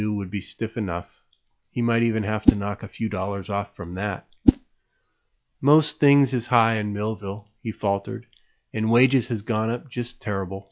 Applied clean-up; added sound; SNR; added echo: classical method log-MMSE.